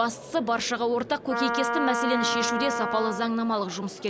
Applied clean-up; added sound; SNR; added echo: none; Wind instrument, woodwind instrument; 2 dB; none.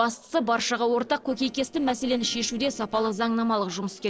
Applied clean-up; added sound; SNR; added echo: neural separator model SepFormer DNS4.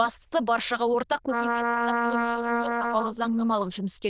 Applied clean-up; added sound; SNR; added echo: neural diffusion model UNIVERSE++.